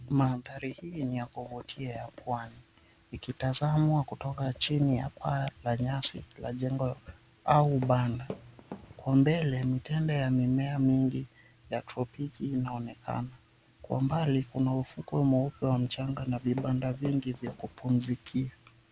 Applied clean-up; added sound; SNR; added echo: none; Walk, footsteps; 15 dB; none.